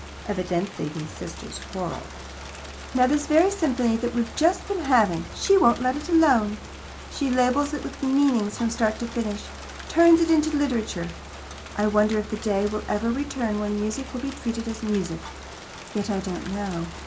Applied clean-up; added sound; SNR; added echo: none; Rain + Musical instrument; 14 dB; none.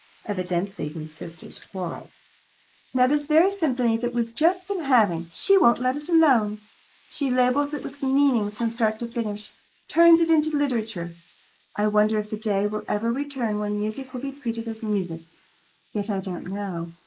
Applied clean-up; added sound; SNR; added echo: neural mask model Resemble Enhance denoiser.